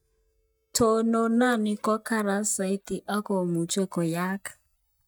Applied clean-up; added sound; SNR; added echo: neural mask model DeepFilterNet 3.